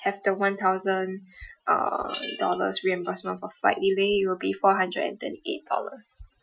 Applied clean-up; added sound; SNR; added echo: classical method Wiener filter.